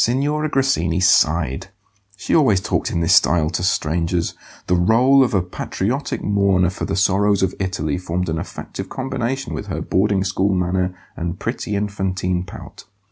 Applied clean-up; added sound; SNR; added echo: none; none; none; none.